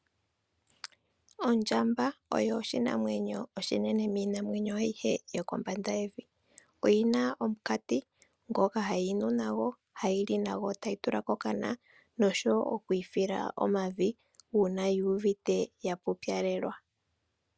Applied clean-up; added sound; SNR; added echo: none; none; none; none.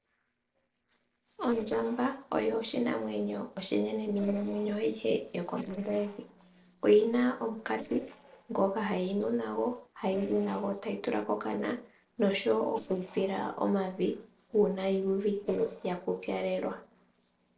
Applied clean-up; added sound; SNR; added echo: neural separator model SepFormer DNS4.